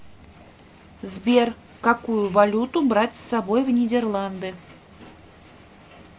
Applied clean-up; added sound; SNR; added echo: none; none; none; none.